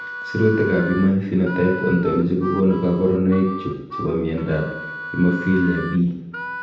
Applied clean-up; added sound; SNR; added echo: none; Harmonica; 12 dB; reverberation time 0.9 s.